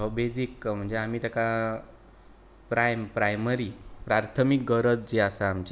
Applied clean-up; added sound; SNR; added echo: none; none; none; none.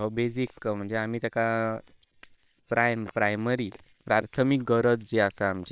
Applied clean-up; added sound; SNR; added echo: neural separator model SepFormer WHAM!.